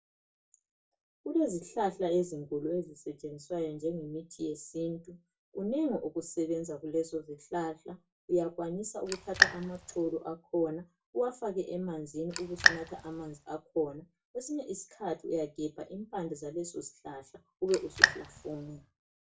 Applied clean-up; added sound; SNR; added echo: none; Raindrop; -4 dB; reverberation time 0.2 s.